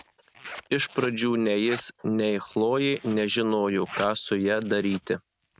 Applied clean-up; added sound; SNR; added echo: none; Zipper (clothing); 17 dB; none.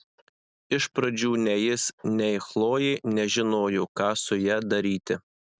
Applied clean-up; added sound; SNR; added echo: none; none; none; none.